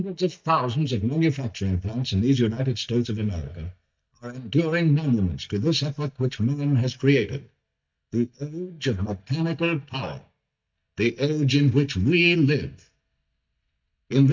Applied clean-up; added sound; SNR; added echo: neural mask model DeepFilterNet 3.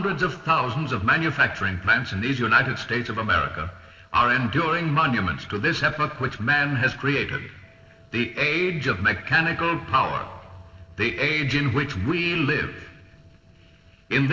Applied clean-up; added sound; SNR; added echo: neural separator model SepFormer DNS4.